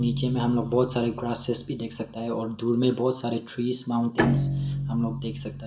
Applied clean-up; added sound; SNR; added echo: none; Bowed string instrument; 4 dB; reverberation time 0.7 s.